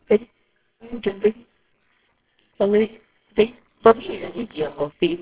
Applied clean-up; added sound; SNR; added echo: neural separator model SepFormer WHAMR!.